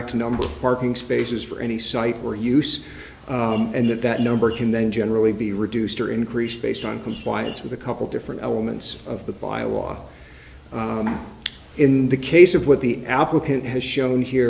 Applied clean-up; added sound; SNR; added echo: none; Mechanisms; 19 dB; none.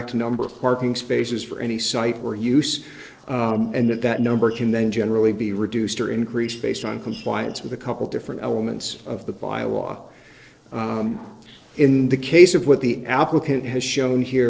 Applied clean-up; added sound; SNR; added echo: neural separator model SepFormer DNS4.